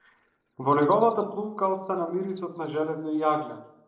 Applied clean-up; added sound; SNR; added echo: neural separator model SepFormer DNS4.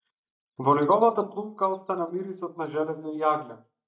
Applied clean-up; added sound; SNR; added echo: neural mask model DeepFilterNet 3.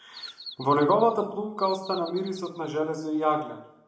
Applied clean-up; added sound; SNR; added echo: none; Bird vocalization, bird call, bird song; 18 dB; reverberation time 0.8 s.